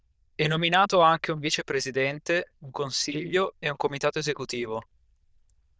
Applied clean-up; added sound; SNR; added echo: neural diffusion model UNIVERSE++.